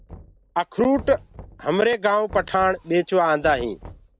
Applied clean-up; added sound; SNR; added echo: none; Knock; 19 dB; none.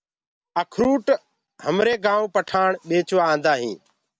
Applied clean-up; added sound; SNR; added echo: none; none; none; none.